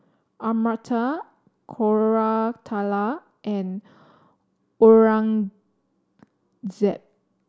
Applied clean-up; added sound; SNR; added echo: none; none; none; none.